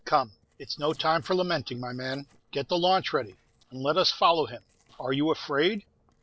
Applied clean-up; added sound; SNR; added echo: neural separator model SepFormer DNS4.